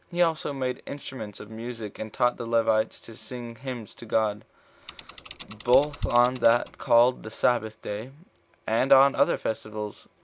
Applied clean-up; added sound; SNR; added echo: none; Mechanisms / Bicycle; 19 dB; none.